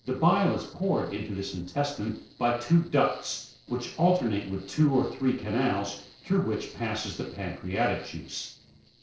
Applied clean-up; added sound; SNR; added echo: neural separator model SepFormer DNS4.